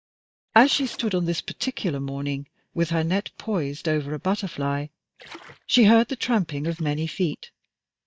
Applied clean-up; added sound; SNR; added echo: neural mask model DeepFilterNet 3.